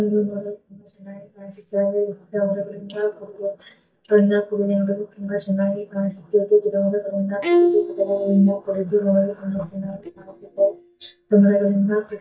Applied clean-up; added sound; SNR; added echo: neural mask model DeepFilterNet 3.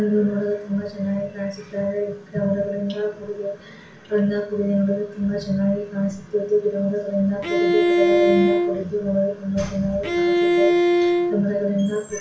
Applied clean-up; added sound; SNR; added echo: none; Bowed string instrument; -3 dB; reverberation time 0.4 s.